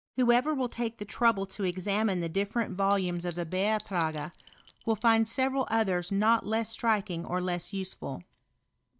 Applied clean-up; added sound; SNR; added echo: neural mask model DeepFilterNet 3.